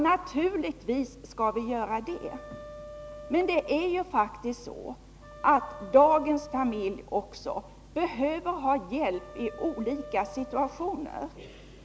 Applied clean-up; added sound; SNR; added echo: none; Wind instrument, woodwind instrument; 18 dB; none.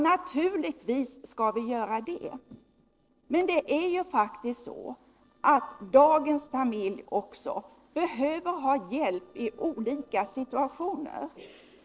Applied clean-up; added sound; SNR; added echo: neural separator model SepFormer DNS4.